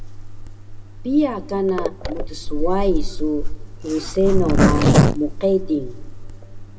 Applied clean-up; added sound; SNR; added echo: none; Zipper (clothing); -2 dB; reverberation time 0.4 s.